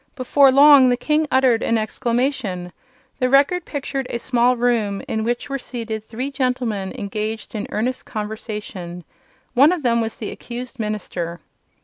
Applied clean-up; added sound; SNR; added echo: none; none; none; none.